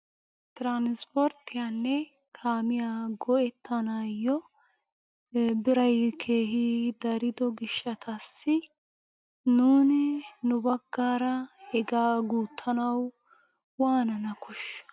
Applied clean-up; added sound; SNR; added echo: none; none; none; none.